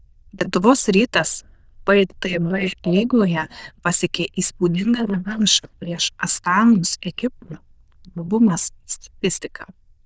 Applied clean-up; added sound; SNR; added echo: neural diffusion model UNIVERSE++.